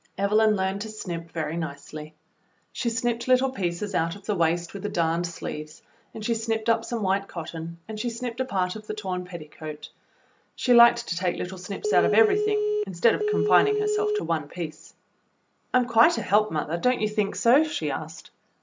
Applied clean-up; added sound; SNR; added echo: none; Telephone; -2 dB; none.